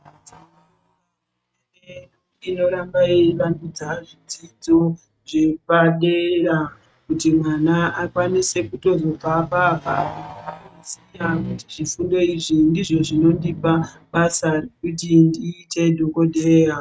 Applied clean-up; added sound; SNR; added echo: neural mask model RNNoise.